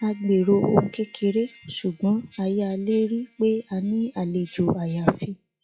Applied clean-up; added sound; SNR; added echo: classical method log-MMSE.